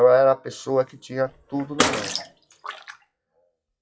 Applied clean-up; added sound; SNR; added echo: classical method WPE with log-MMSE.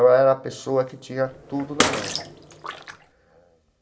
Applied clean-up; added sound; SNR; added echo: none; Bathtub (filling or washing) / Water / Splash, splatter; 5 dB; reverberation time 0.8 s.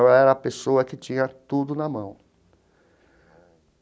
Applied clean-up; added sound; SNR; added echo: none; none; none; none.